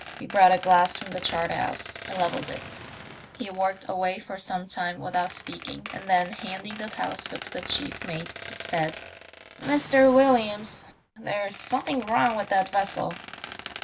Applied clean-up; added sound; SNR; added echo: none; Boom + Squeak; 14 dB; none.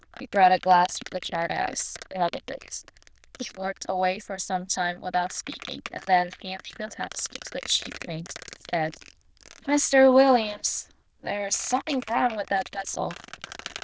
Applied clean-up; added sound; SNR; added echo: neural diffusion model UNIVERSE++.